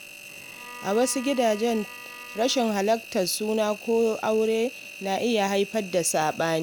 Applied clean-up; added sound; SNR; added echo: none; Engine + Bowed string instrument; 15 dB; none.